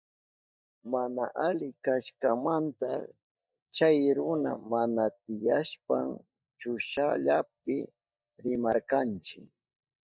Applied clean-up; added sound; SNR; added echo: neural mask model DeepFilterNet 3.